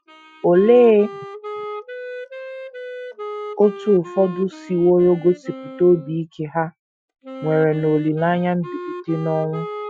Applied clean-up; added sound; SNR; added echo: classical method Wiener filter.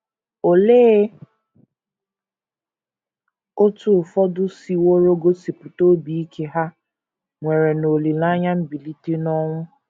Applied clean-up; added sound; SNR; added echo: none; none; none; none.